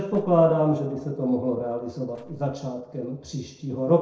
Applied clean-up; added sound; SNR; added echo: neural separator model SepFormer DNS4.